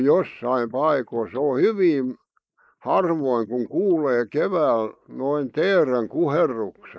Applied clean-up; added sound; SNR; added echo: neural mask model Resemble Enhance denoiser.